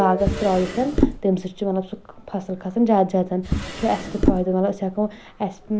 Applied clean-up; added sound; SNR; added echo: none; Drawer open or close; 1 dB; none.